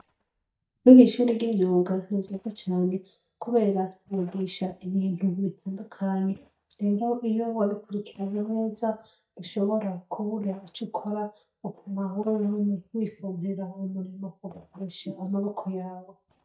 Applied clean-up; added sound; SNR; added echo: neural mask model DeepFilterNet 3.